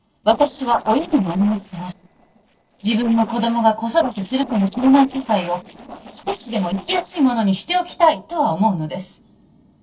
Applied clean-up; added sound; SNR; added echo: neural separator model SepFormer DNS4.